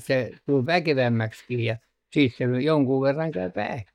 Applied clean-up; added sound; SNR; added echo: neural mask model DeepFilterNet 3.